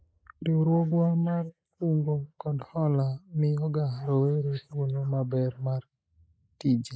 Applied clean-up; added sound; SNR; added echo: neural mask model Resemble Enhance denoiser.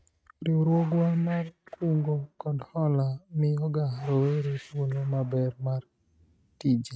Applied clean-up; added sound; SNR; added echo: neural mask model RNNoise.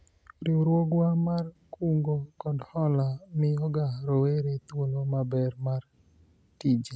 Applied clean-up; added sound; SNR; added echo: none; none; none; none.